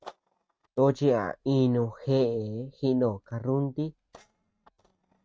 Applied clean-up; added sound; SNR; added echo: neural mask model RNNoise.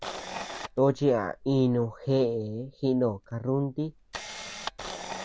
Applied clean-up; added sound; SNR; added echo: none; Camera; 13 dB; none.